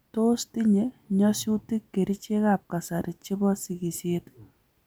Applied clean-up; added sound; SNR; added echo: none; none; none; none.